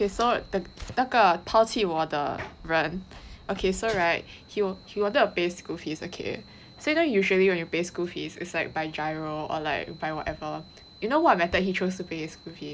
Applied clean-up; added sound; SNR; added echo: none; none; none; none.